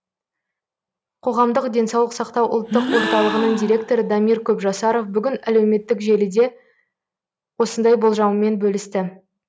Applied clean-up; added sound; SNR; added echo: none; Gasp; 7 dB; none.